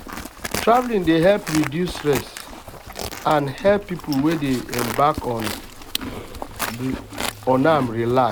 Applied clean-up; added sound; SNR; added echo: none; Livestock, farm animals, working animals; 10 dB; none.